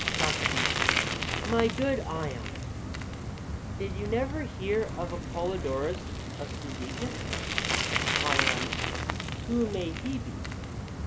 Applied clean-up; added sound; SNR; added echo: none; Bicycle; -2 dB; none.